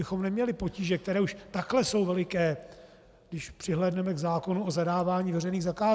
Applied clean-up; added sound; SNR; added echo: none; none; none; none.